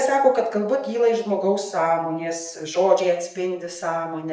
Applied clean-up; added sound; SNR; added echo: neural mask model Resemble Enhance denoiser.